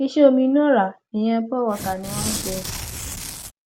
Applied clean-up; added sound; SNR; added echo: none; Tearing; 9 dB; none.